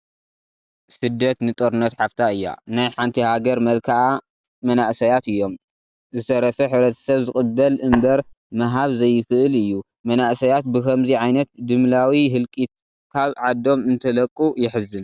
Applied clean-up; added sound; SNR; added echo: none; Tap; 8 dB; none.